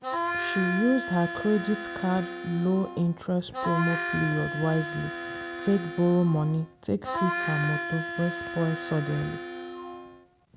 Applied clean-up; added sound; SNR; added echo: none; Harmonica; 5 dB; none.